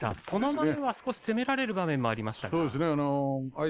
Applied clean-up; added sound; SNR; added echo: neural mask model Resemble Enhance denoiser.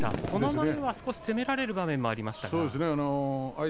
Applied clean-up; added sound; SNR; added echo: none; Fireworks; 10 dB; none.